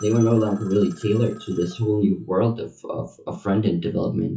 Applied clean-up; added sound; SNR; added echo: classical method WPE with log-MMSE.